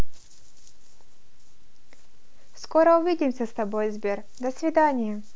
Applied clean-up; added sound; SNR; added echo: none; none; none; none.